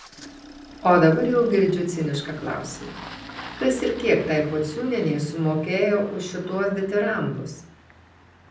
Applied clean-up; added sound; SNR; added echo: none; Engine starting; 18 dB; reverberation time 0.6 s.